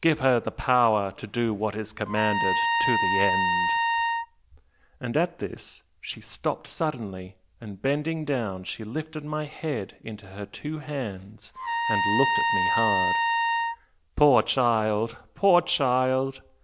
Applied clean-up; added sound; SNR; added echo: none; Trumpet; -1 dB; none.